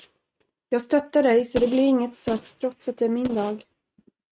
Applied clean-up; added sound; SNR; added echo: neural mask model RNNoise.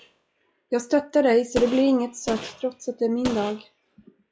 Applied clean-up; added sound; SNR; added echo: classical method log-MMSE.